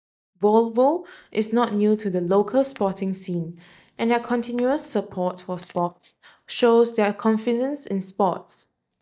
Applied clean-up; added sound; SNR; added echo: neural mask model DeepFilterNet 3.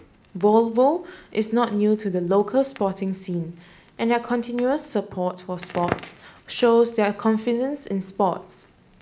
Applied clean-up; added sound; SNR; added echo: none; Crackle; 20 dB; none.